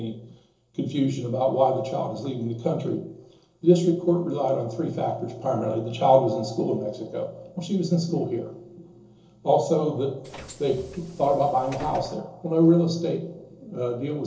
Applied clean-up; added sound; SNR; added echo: neural separator model SepFormer DNS4.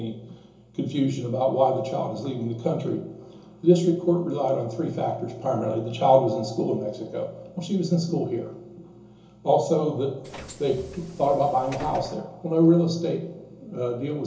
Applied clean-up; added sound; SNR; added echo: none; Bus; 16 dB; reverberation time 0.7 s.